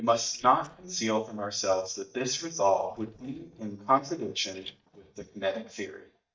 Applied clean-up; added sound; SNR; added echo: neural mask model DeepFilterNet 3.